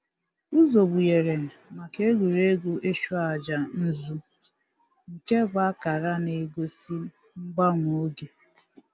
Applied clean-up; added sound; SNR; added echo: none; none; none; none.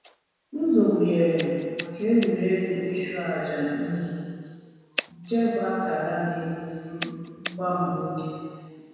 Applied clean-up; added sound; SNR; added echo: none; Scissors; 17 dB; reverberation time 1.9 s.